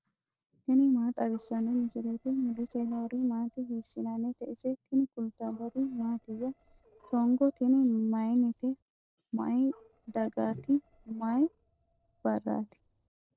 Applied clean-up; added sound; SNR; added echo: neural separator model SepFormer DNS4.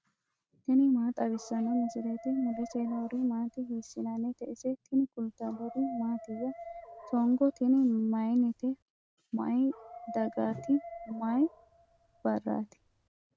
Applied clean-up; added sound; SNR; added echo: none; Dog; 16 dB; none.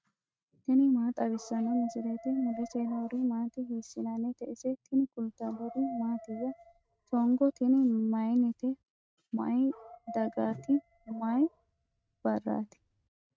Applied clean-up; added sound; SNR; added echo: neural mask model RNNoise.